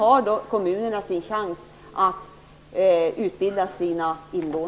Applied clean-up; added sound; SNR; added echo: none; none; none; none.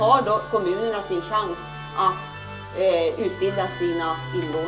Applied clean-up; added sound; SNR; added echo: none; Musical instrument; 12 dB; reverberation time 0.2 s.